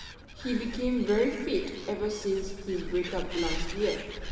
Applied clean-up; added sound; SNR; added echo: none; Animal; 7 dB; reverberation time 2.3 s.